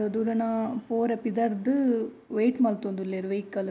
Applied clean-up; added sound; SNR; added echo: none; none; none; none.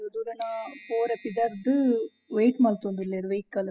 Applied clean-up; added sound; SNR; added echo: classical method spectral subtraction.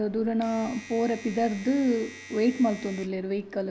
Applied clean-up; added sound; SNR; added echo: none; Domestic sounds, home sounds; 19 dB; none.